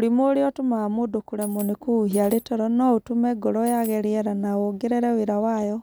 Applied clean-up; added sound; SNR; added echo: none; Coin (dropping); 16 dB; none.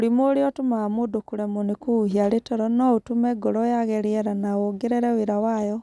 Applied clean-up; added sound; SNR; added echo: none; none; none; none.